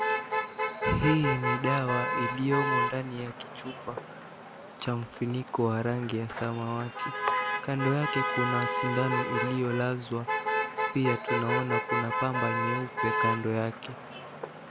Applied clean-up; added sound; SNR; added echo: none; Motor vehicle (road); 0 dB; none.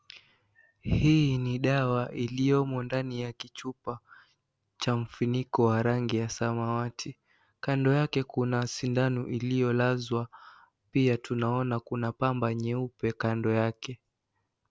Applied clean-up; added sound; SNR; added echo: none; none; none; none.